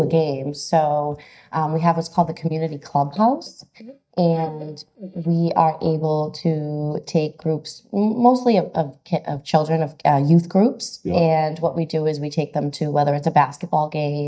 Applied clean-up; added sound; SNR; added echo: neural mask model DeepFilterNet 3.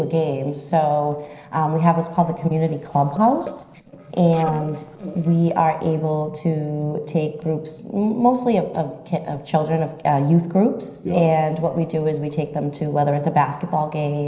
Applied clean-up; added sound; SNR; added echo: neural separator model SepFormer DNS4.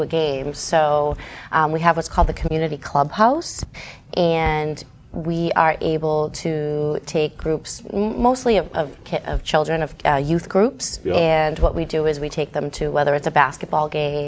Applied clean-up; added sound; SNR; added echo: none; none; none; none.